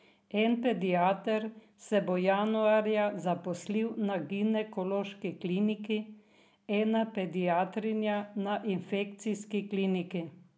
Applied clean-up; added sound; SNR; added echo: none; none; none; none.